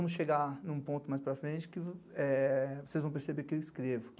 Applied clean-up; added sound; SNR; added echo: none; none; none; none.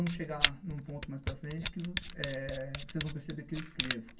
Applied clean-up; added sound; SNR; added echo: none; Camera; -2 dB; reverberation time 0.1 s.